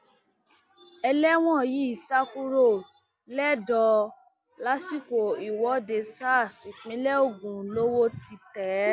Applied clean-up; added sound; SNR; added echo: none; none; none; none.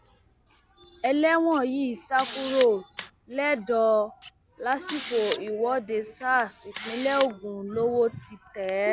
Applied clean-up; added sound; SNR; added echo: none; Camera; 16 dB; none.